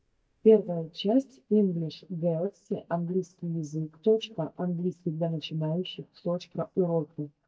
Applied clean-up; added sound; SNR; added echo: neural mask model DeepFilterNet 3.